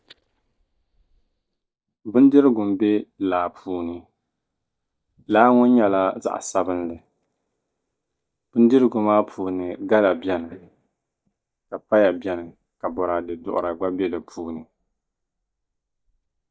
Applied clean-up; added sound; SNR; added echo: neural mask model DeepFilterNet 3.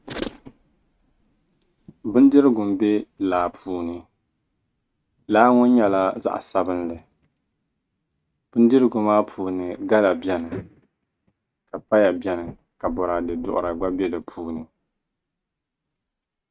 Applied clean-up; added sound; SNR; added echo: neural mask model RNNoise.